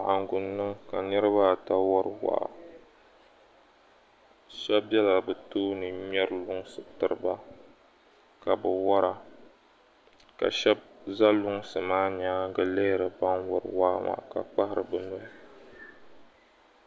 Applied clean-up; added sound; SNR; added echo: none; none; none; none.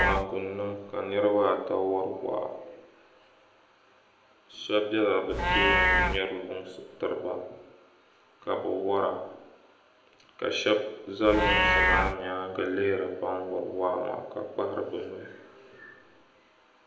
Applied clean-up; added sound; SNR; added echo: none; Livestock, farm animals, working animals; 2 dB; reverberation time 0.7 s.